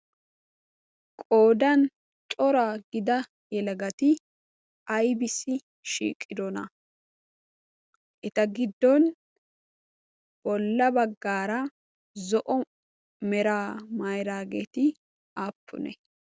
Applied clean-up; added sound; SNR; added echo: none; none; none; none.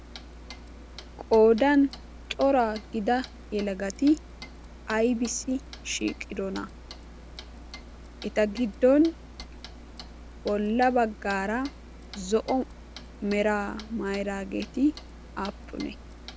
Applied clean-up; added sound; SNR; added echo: none; Clock; 16 dB; none.